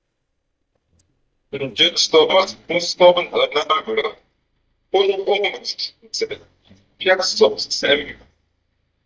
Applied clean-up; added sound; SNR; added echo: neural mask model DeepFilterNet 3.